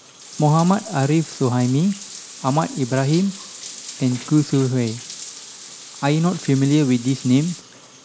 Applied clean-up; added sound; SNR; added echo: none; Bathtub (filling or washing); 16 dB; none.